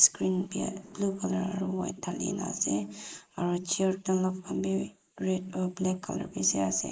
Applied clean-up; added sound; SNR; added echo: neural mask model Resemble Enhance denoiser.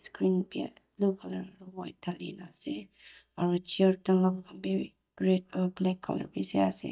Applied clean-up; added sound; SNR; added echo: neural mask model DeepFilterNet 3.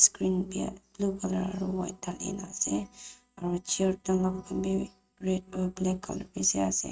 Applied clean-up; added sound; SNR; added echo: neural mask model RNNoise.